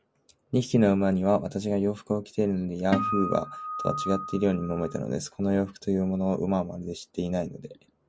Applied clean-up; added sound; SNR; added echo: none; Acoustic guitar; 5 dB; none.